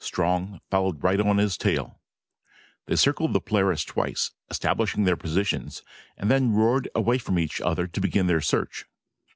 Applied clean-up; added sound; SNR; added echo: none; none; none; none.